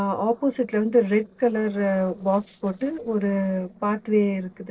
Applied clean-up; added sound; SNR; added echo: neural separator model SepFormer DNS4.